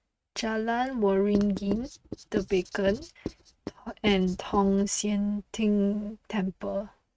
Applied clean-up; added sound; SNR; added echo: neural mask model RNNoise.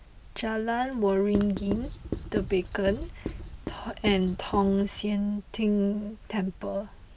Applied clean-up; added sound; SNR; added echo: none; Writing; 8 dB; none.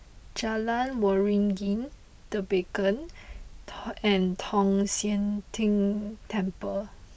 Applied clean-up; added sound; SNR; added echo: none; none; none; none.